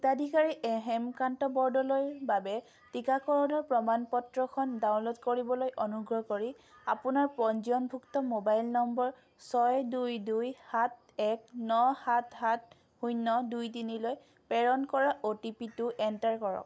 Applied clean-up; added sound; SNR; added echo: none; none; none; none.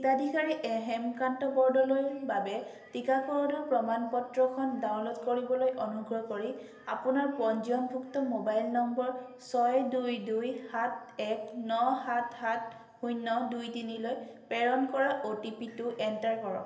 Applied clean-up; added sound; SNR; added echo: none; none; none; reverberation time 1.4 s.